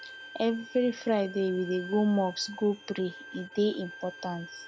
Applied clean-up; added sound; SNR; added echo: none; Bowed string instrument; 16 dB; none.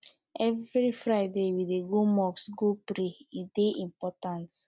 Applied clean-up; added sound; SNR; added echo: none; none; none; none.